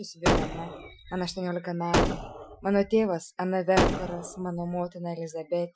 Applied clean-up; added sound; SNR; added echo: classical method Wiener filter.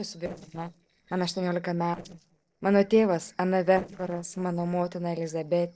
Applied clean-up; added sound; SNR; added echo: neural separator model SepFormer DNS4.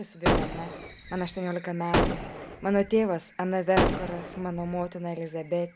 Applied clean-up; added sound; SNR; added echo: none; Gunshot, gunfire; -1 dB; none.